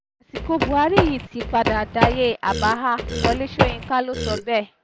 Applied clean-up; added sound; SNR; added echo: none; Run + Burping, eructation; 1 dB; none.